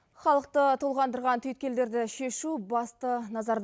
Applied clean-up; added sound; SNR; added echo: none; none; none; none.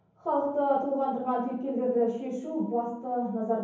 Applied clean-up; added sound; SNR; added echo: none; none; none; reverberation time 0.9 s.